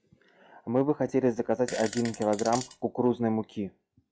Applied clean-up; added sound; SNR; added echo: classical method log-MMSE.